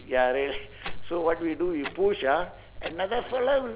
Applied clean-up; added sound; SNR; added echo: none; Clock; 10 dB; none.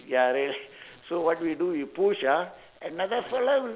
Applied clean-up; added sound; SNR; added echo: none; none; none; none.